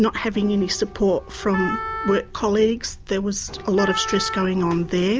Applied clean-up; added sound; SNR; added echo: none; Wind instrument, woodwind instrument; 9 dB; none.